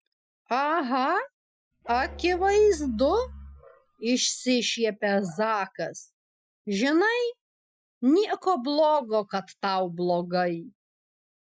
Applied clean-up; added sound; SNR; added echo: classical method Wiener filter.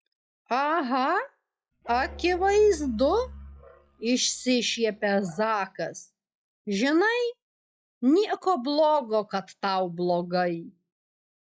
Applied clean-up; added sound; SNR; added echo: classical method log-MMSE.